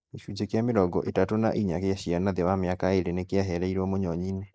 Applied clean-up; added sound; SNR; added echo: neural mask model Resemble Enhance denoiser.